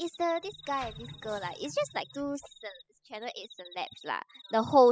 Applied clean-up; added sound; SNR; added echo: classical method spectral subtraction.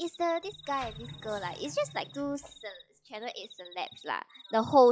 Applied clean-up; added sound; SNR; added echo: classical method log-MMSE.